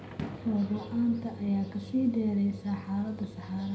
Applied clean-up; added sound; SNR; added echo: none; Thunder / Rain; 16 dB; reverberation time 0.5 s.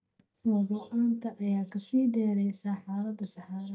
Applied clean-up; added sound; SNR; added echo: neural mask model DeepFilterNet 3.